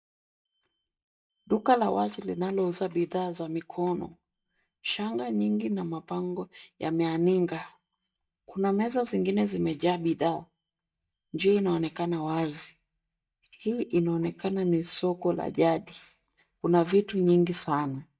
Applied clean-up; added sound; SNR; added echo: neural mask model DeepFilterNet 3.